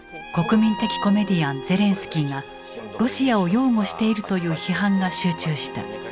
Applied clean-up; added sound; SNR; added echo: none; none; none; none.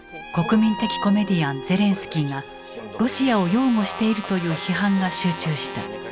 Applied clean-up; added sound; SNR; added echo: none; Trumpet; 16 dB; none.